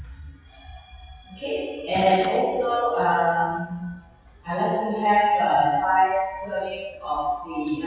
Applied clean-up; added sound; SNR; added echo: classical method WPE with log-MMSE.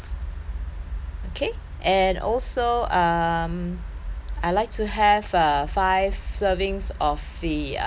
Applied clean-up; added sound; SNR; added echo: none; none; none; none.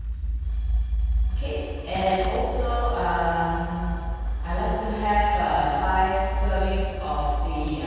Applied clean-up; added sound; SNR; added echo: neural separator model SepFormer DNS4.